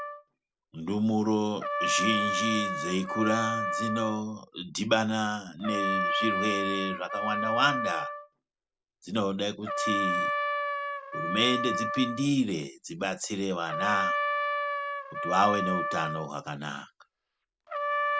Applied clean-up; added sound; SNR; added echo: none; Trumpet; 1 dB; none.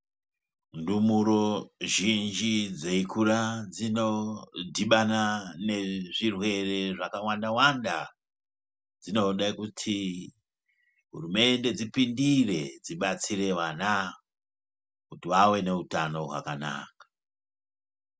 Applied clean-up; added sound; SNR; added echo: none; none; none; none.